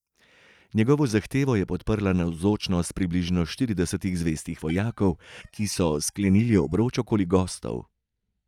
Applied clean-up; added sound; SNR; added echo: neural mask model DeepFilterNet 3.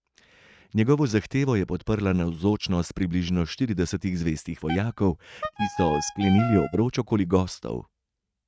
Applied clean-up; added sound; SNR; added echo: neural mask model RNNoise.